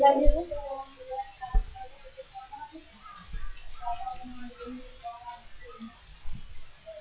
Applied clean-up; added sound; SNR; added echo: classical method log-MMSE.